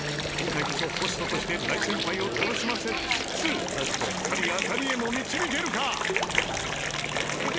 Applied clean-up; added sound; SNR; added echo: none; Water; -3 dB; none.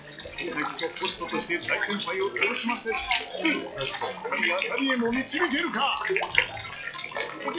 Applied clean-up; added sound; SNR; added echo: classical method log-MMSE.